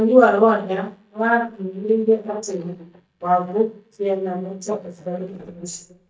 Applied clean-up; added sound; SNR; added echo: neural mask model DeepFilterNet 3.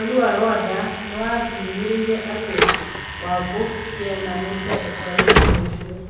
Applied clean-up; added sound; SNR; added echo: none; Slam / Alarm; -1 dB; reverberation time 1.1 s.